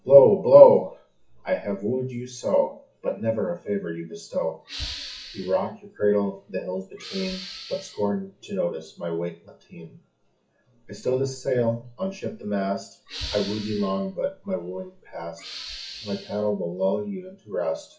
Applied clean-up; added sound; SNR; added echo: classical method WPE with log-MMSE.